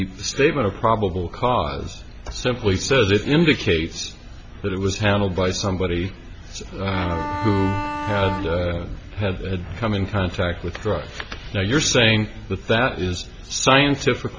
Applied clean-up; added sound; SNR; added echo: none; Bowed string instrument; 7 dB; none.